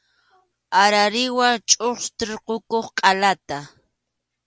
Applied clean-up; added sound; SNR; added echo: none; none; none; none.